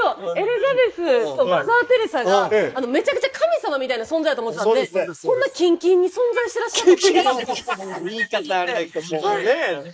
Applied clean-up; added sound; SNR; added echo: neural mask model Resemble Enhance denoiser.